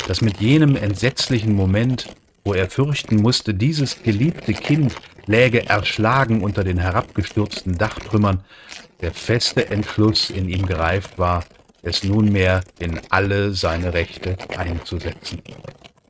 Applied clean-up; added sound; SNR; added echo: neural mask model RNNoise.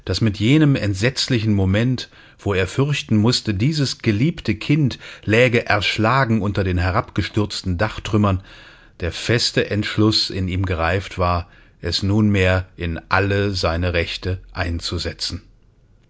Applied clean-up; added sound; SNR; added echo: none; none; none; none.